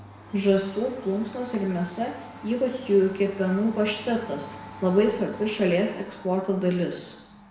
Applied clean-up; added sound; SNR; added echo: none; Domestic sounds, home sounds; 18 dB; reverberation time 0.8 s.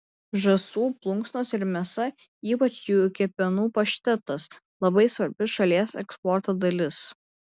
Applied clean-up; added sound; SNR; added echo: none; none; none; none.